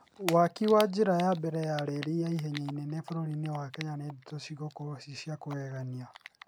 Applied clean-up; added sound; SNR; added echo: none; Typing; 16 dB; none.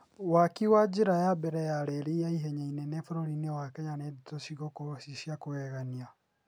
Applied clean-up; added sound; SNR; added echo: none; none; none; none.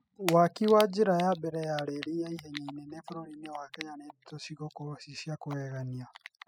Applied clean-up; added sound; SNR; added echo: classical method spectral subtraction.